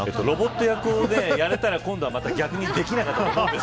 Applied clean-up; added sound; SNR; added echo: none; Fixed-wing aircraft, airplane; 16 dB; none.